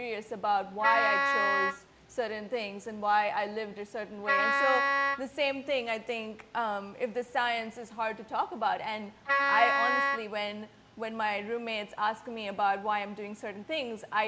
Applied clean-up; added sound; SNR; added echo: none; Wind instrument, woodwind instrument; -4 dB; none.